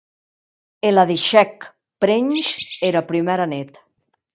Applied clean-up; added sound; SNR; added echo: neural mask model DeepFilterNet 3.